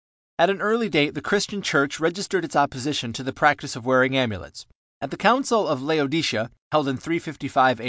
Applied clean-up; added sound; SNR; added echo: none; none; none; none.